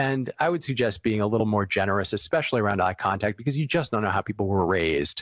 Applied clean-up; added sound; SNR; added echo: none; none; none; none.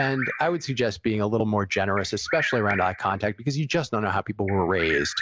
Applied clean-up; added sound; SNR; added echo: none; Bird vocalization, bird call, bird song; 10 dB; none.